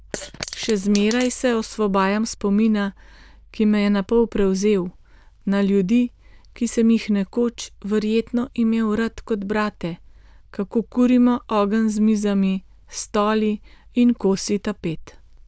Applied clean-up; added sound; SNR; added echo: neural diffusion model UNIVERSE++.